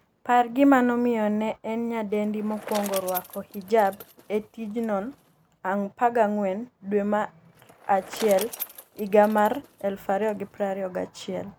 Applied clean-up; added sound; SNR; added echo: none; Bicycle; 18 dB; none.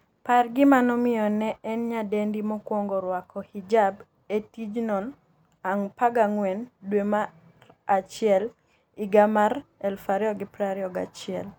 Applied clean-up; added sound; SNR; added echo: none; none; none; none.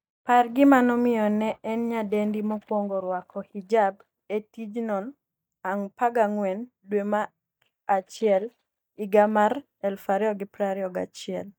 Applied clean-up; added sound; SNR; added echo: neural mask model DeepFilterNet 3.